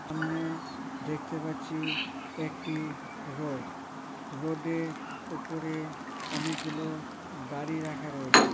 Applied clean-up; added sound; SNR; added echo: none; Chirp, tweet; -3 dB; none.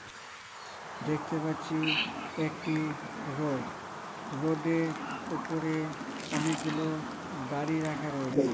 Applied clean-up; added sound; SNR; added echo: neural mask model Resemble Enhance denoiser.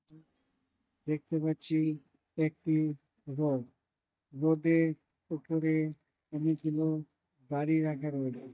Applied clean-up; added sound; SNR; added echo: neural mask model DeepFilterNet 3.